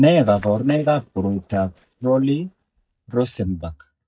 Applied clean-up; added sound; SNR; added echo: neural mask model DeepFilterNet 3.